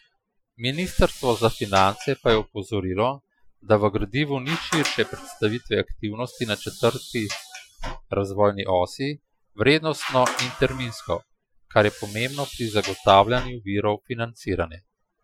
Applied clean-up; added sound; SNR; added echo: classical method Wiener filter.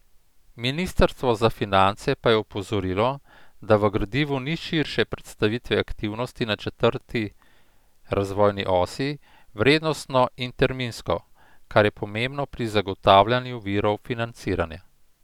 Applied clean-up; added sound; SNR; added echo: none; none; none; none.